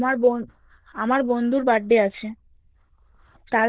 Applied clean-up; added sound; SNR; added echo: neural diffusion model UNIVERSE++.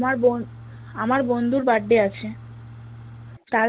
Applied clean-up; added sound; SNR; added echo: none; Engine / Truck; 17 dB; none.